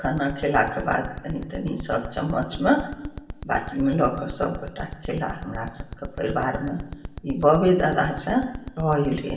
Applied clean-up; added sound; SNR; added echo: none; Alarm; 9 dB; reverberation time 1.1 s.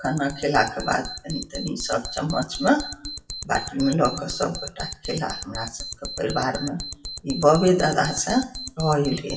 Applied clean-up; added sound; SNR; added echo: classical method WPE with log-MMSE.